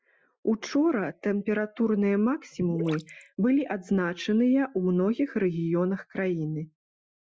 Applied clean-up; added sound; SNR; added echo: classical method Wiener filter.